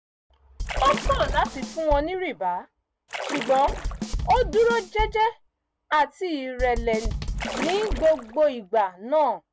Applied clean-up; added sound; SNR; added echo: none; Splash, splatter + Drum / Drum kit; 5 dB; none.